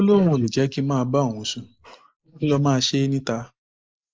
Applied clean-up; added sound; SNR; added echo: neural mask model Resemble Enhance denoiser.